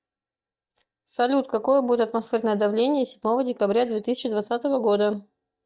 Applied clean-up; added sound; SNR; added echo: neural mask model DeepFilterNet 3.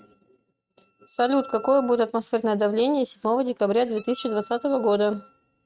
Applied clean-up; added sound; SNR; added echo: neural mask model RNNoise.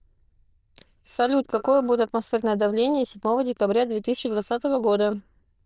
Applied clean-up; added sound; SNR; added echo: neural diffusion model UNIVERSE++.